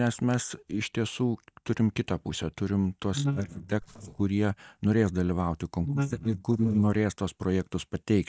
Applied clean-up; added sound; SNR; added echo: neural mask model DeepFilterNet 3.